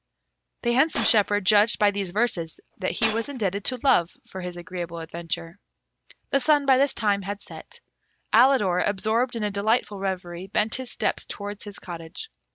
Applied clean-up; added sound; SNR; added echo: none; Shatter; 10 dB; none.